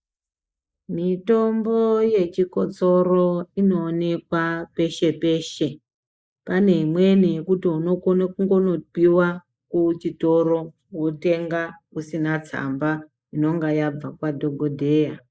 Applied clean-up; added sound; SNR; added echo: neural mask model Resemble Enhance denoiser.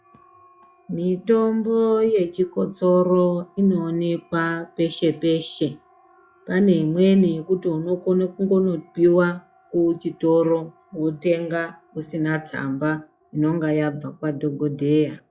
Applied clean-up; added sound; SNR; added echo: classical method log-MMSE.